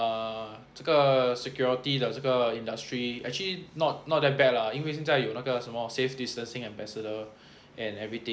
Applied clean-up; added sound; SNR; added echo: none; none; none; none.